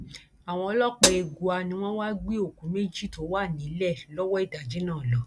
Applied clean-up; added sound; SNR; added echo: none; Hi-hat; -1 dB; none.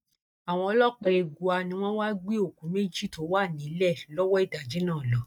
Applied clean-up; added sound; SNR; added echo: neural mask model DeepFilterNet 3.